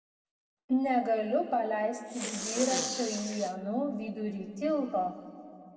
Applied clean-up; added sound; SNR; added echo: none; Respiratory sounds; 7 dB; reverberation time 2.0 s.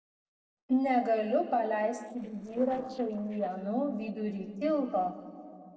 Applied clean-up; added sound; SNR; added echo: neural separator model SepFormer DNS4.